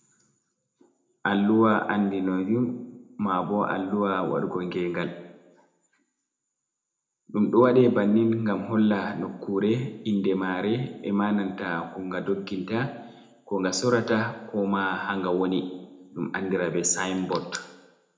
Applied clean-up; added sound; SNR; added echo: none; none; none; reverberation time 0.6 s.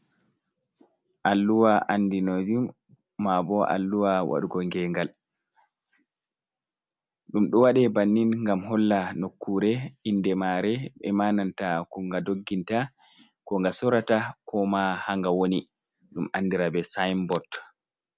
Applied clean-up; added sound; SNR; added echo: none; none; none; none.